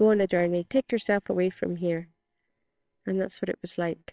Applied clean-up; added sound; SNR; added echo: neural separator model SepFormer WHAMR!.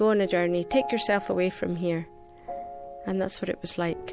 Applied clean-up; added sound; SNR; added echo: none; none; none; none.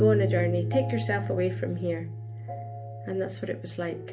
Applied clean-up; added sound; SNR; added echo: none; Bass guitar; 2 dB; reverberation time 0.3 s.